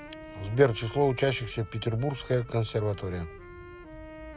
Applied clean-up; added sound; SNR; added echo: none; Wind instrument, woodwind instrument; 17 dB; none.